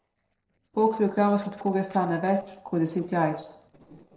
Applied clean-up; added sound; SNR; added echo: neural separator model SepFormer DNS4.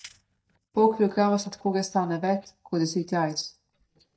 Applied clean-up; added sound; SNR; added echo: neural mask model DeepFilterNet 3.